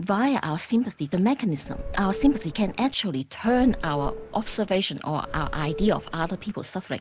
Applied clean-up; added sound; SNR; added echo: none; Subway, metro, underground / Doorbell; 9 dB; none.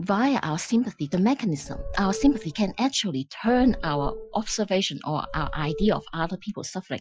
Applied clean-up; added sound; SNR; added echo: classical method Wiener filter.